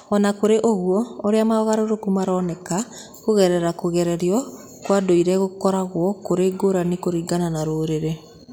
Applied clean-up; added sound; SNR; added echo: none; none; none; none.